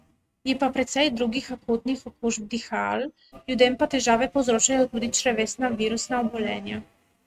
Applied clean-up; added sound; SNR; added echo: neural mask model RNNoise.